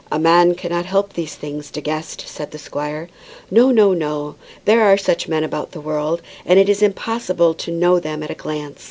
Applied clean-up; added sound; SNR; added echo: none; none; none; none.